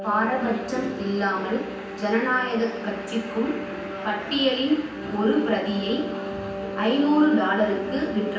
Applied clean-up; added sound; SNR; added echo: none; Wind instrument, woodwind instrument; 10 dB; reverberation time 0.9 s.